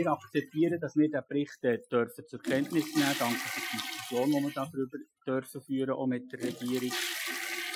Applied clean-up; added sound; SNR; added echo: classical method Wiener filter.